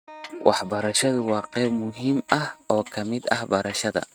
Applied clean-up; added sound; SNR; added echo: neural mask model RNNoise.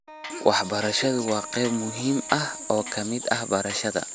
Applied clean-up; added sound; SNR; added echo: none; Wind instrument, woodwind instrument + Tools; 17 dB; none.